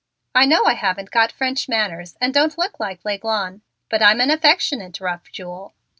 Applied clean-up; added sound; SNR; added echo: none; none; none; none.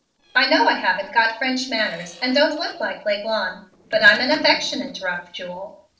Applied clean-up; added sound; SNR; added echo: neural separator model SepFormer DNS4.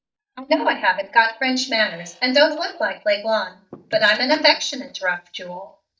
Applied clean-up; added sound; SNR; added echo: neural mask model DeepFilterNet 3.